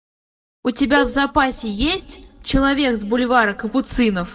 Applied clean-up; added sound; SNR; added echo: neural mask model DeepFilterNet 3.